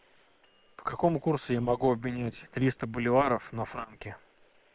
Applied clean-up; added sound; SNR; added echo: neural separator model SepFormer WHAM!.